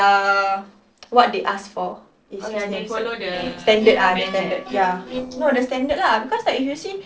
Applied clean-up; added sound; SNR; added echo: neural separator model SepFormer DNS4.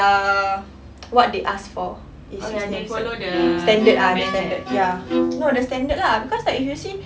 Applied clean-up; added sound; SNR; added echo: none; Bowed string instrument; 3 dB; none.